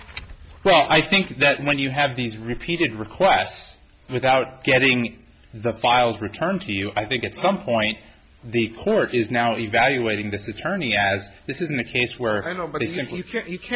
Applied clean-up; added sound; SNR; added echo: none; none; none; none.